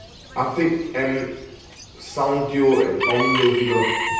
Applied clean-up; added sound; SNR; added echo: none; Bird / Chicken, rooster; 6 dB; reverberation time 0.9 s.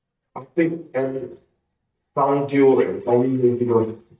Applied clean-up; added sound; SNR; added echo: neural mask model DeepFilterNet 3.